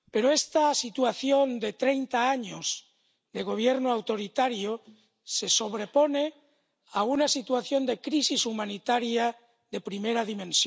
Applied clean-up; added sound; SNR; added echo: none; none; none; none.